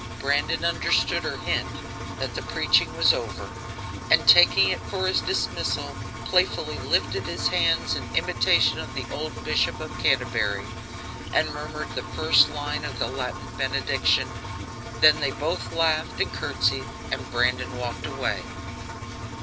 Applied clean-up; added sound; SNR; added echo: none; Engine; 7 dB; none.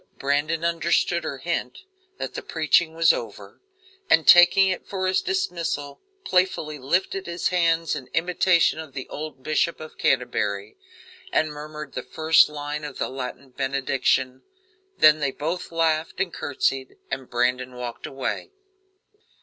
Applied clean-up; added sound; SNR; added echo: none; none; none; none.